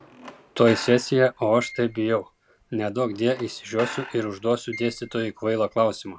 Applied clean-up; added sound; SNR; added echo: none; Squeak / Screech; 17 dB; none.